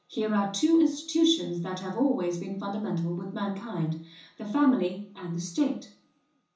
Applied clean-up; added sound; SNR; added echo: none; none; none; reverberation time 0.7 s.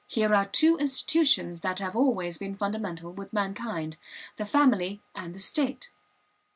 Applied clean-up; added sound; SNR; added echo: none; none; none; none.